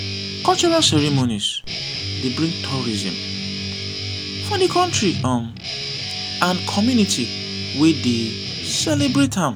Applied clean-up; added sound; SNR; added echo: none; Guitar; 5 dB; none.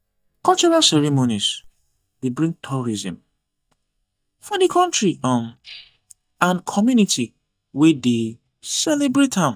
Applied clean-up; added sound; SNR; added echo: neural mask model DeepFilterNet 3.